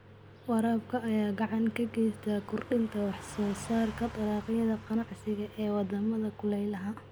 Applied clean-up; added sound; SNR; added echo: none; Car passing by / Truck; 19 dB; none.